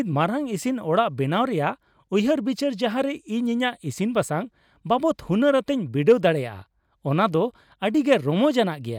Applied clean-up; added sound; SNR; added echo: none; none; none; none.